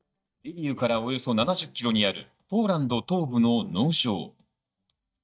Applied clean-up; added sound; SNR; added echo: neural mask model DeepFilterNet 3.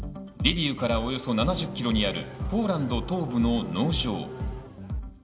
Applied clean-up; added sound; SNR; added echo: none; Race car, auto racing / Engine starting; 15 dB; reverberation time 2.9 s.